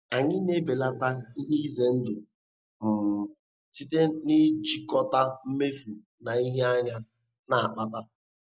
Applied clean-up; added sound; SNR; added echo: none; none; none; none.